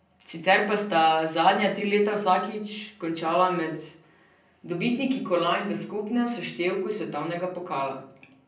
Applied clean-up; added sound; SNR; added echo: none; none; none; reverberation time 0.6 s.